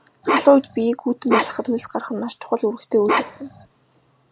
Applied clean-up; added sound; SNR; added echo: none; Bark; 3 dB; none.